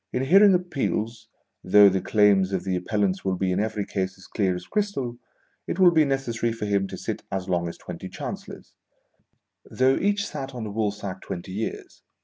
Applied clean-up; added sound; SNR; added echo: none; none; none; none.